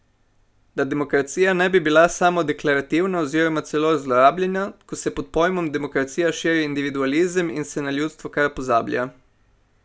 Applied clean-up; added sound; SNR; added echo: none; none; none; none.